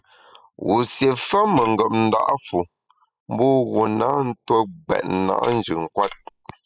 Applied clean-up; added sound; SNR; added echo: classical method spectral subtraction.